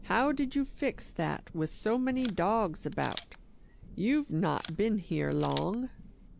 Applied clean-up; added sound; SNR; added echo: none; Thunder / Rain + Camera; 15 dB; none.